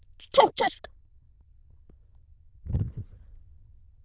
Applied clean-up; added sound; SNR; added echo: neural diffusion model UNIVERSE++.